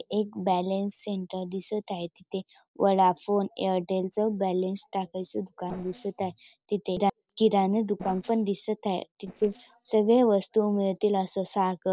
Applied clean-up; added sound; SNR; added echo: neural separator model SepFormer DNS4.